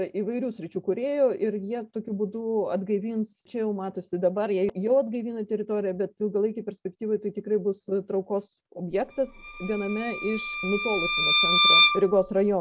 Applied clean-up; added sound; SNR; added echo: none; Bowed string instrument; -3 dB; none.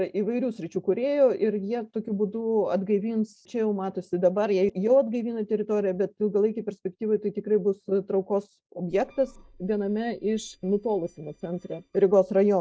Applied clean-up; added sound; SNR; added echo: neural mask model DeepFilterNet 3.